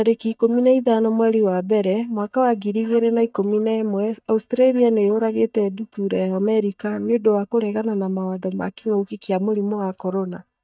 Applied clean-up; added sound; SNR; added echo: neural mask model DeepFilterNet 3.